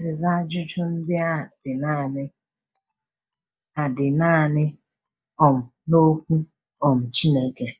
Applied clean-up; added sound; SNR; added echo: neural mask model DeepFilterNet 3.